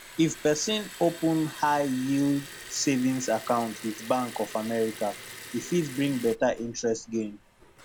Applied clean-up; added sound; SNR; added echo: none; Liquid; 16 dB; none.